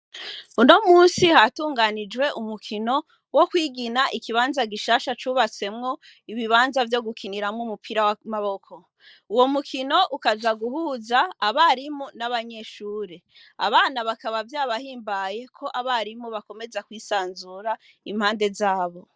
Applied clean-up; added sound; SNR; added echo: neural mask model DeepFilterNet 3.